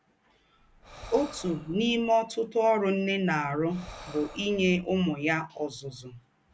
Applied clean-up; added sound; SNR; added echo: none; Breathing; 19 dB; none.